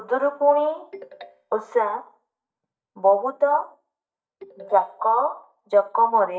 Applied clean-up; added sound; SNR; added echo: neural mask model DeepFilterNet 3.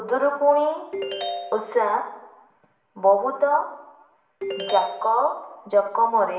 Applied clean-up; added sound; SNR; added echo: none; Ringtone; 9 dB; reverberation time 0.8 s.